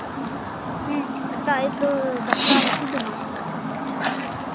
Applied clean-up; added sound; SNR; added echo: none; Chirp, tweet; -3 dB; none.